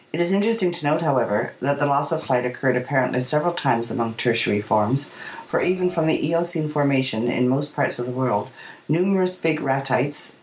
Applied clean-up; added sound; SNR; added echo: none; Burping, eructation; 18 dB; none.